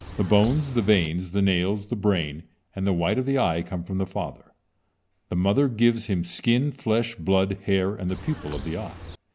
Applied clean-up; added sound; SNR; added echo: none; Bird; 13 dB; none.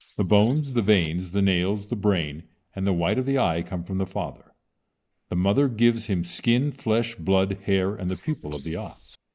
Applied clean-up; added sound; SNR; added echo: neural mask model Resemble Enhance denoiser.